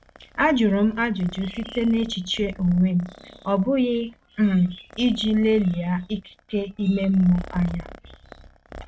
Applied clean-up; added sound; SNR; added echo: neural mask model RNNoise.